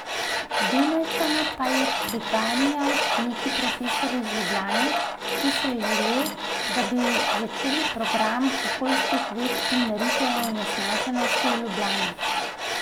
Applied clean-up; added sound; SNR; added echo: none; Tools; -2 dB; none.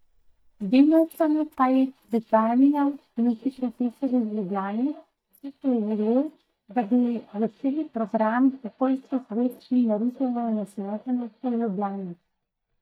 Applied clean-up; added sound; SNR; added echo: neural mask model DeepFilterNet 3.